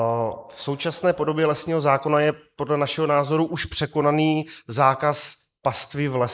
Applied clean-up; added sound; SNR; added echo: neural mask model Resemble Enhance denoiser.